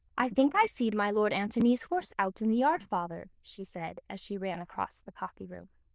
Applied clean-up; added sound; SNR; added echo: neural diffusion model UNIVERSE++.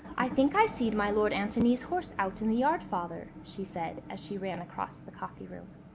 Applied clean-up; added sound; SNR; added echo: none; Motor vehicle (road) / Engine; 14 dB; none.